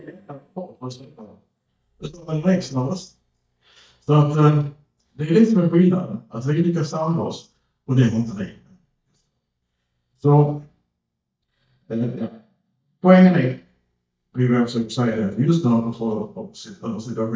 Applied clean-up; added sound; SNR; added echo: neural mask model DeepFilterNet 3.